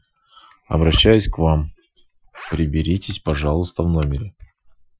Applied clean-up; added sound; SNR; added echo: classical method Wiener filter.